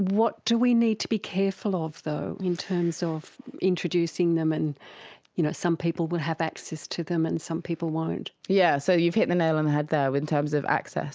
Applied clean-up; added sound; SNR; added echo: none; none; none; none.